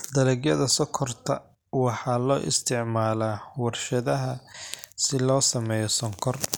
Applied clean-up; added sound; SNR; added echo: none; none; none; none.